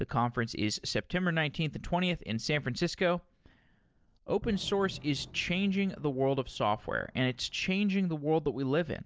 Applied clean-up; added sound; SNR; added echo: neural separator model SepFormer DNS4.